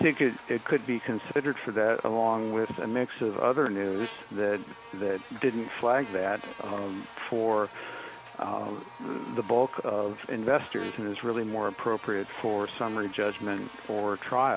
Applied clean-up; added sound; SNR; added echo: none; Buzz; 16 dB; none.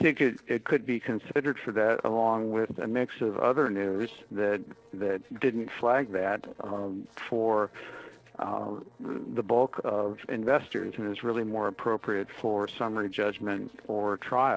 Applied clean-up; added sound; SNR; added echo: neural separator model SepFormer DNS4.